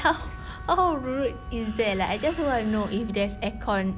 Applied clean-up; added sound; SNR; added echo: none; Wind instrument, woodwind instrument + Animal; 19 dB; none.